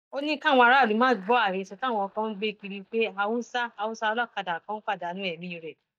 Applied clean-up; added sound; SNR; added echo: neural mask model DeepFilterNet 3.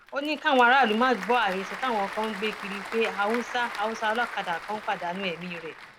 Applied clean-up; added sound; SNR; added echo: none; Applause / Crowd; 12 dB; none.